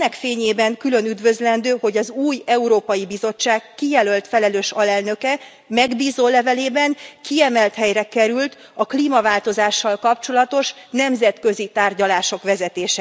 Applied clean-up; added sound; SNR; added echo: none; none; none; none.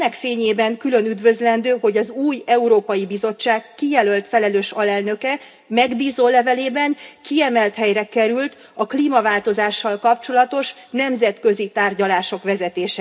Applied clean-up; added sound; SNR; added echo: none; none; none; reverberation time 0.3 s.